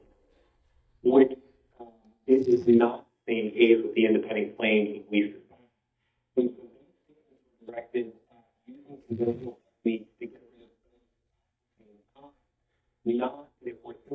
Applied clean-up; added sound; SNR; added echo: neural mask model DeepFilterNet 3.